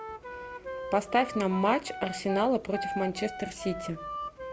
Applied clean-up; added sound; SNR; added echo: none; Wind instrument, woodwind instrument; 8 dB; none.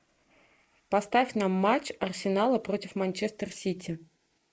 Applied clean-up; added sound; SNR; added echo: neural mask model Resemble Enhance denoiser.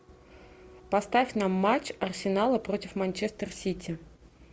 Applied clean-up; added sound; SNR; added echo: none; none; none; none.